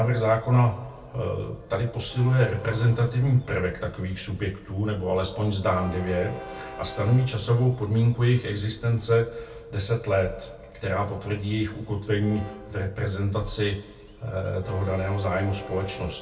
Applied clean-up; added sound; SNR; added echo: none; Train; 19 dB; reverberation time 0.2 s.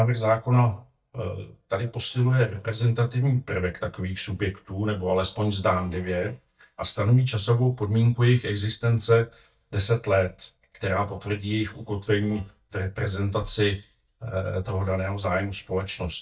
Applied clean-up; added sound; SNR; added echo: neural mask model DeepFilterNet 3.